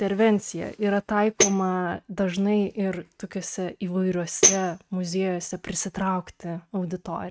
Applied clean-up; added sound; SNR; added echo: neural mask model RNNoise.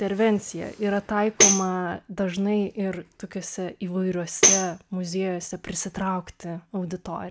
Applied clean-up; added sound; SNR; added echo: none; Tambourine; -2 dB; none.